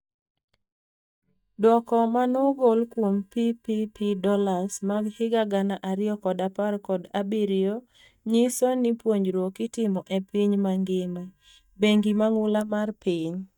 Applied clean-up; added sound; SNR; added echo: neural mask model DeepFilterNet 3.